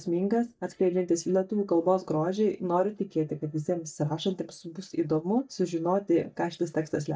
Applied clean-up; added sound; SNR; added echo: neural mask model DeepFilterNet 3.